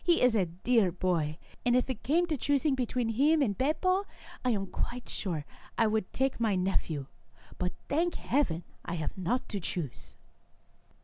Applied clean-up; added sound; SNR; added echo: none; none; none; none.